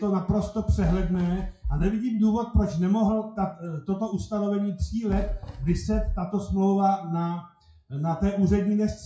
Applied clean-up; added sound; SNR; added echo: classical method WPE with log-MMSE.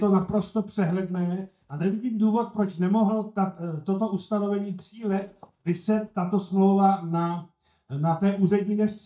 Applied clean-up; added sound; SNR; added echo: neural mask model DeepFilterNet 3.